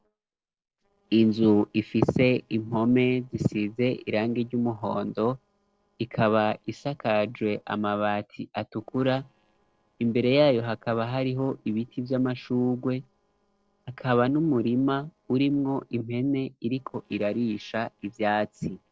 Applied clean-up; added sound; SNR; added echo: neural separator model SepFormer DNS4.